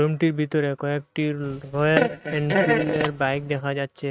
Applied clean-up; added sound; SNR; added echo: neural mask model RNNoise.